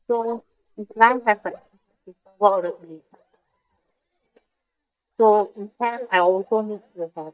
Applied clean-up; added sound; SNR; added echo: neural mask model DeepFilterNet 3.